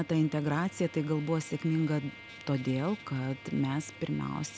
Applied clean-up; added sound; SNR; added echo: none; Trumpet; 18 dB; none.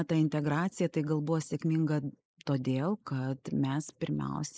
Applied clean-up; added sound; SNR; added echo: neural mask model Resemble Enhance denoiser.